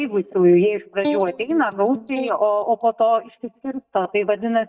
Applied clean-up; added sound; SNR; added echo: neural mask model DeepFilterNet 3.